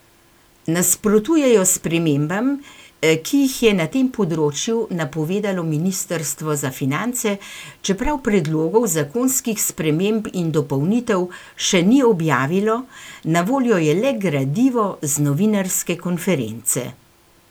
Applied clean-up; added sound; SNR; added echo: none; none; none; none.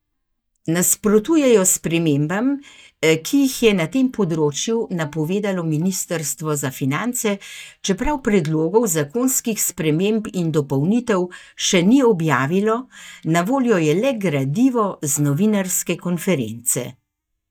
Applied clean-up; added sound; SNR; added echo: neural mask model DeepFilterNet 3.